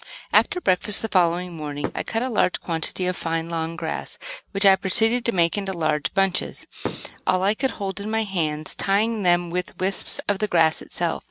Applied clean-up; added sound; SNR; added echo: neural mask model RNNoise.